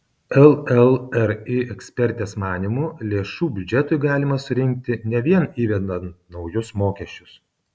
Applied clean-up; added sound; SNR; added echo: none; none; none; none.